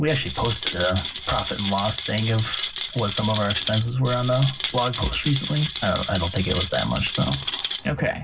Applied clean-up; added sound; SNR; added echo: none; Rattle; 0 dB; reverberation time 0.4 s.